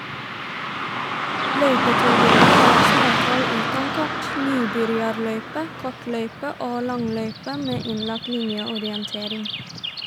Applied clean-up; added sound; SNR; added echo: none; Car passing by / Traffic noise, roadway noise; -4 dB; none.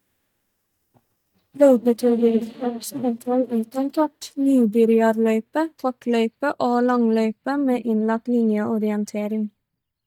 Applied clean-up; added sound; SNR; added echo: neural mask model DeepFilterNet 3.